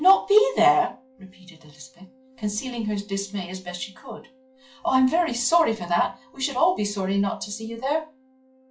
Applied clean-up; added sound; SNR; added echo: classical method log-MMSE.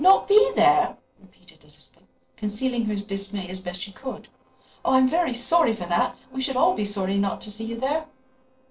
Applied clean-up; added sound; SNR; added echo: neural separator model SepFormer DNS4.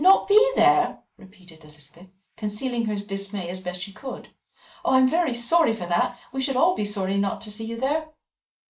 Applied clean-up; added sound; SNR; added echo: neural mask model Resemble Enhance denoiser.